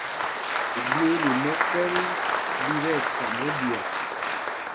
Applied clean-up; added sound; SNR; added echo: none; Applause; -3 dB; none.